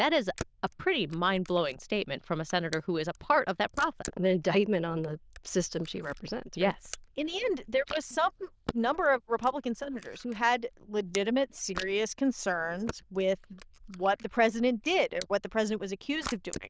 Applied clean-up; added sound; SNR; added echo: neural diffusion model UNIVERSE++.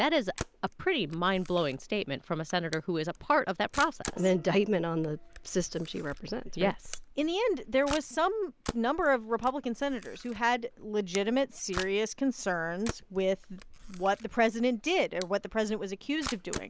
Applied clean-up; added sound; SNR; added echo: none; Gong + Camera; 14 dB; none.